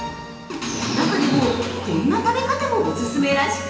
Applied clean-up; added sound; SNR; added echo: none; none; none; reverberation time 1.1 s.